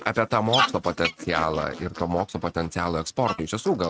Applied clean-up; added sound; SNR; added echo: neural mask model RNNoise.